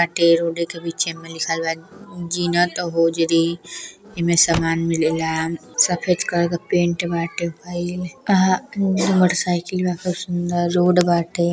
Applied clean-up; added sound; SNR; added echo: none; Car; 13 dB; none.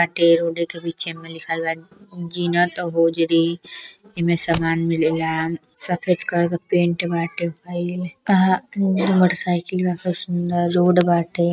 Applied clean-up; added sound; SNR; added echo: neural mask model RNNoise.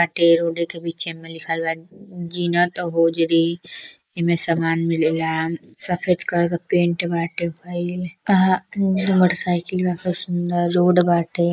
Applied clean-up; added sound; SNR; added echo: neural mask model Resemble Enhance denoiser.